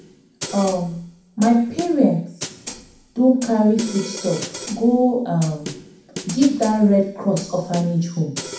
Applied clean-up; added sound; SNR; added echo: none; Snare drum; 15 dB; reverberation time 0.6 s.